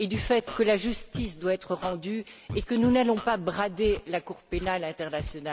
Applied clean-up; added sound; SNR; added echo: none; Scratching (performance technique); 12 dB; none.